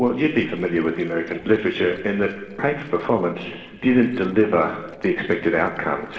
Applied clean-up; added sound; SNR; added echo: neural separator model SepFormer DNS4.